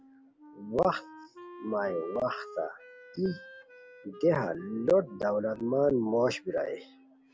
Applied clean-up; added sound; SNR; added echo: none; Wind instrument, woodwind instrument; 19 dB; none.